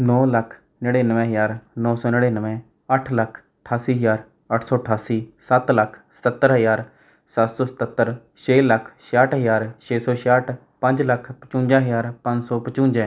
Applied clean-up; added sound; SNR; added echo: none; none; none; none.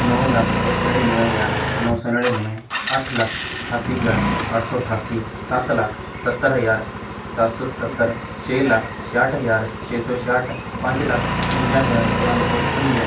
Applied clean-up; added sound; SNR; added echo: none; Engine; 1 dB; reverberation time 0.2 s.